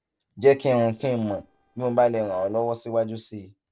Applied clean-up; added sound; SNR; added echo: neural separator model SepFormer DNS4.